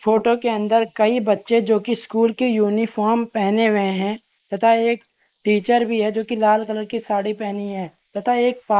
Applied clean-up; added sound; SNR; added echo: neural mask model Resemble Enhance denoiser.